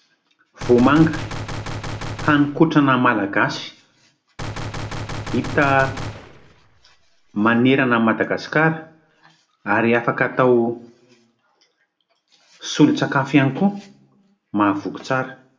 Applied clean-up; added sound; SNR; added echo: none; Gunshot, gunfire; 10 dB; reverberation time 0.5 s.